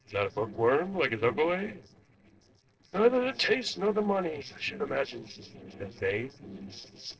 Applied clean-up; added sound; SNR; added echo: neural separator model SepFormer DNS4.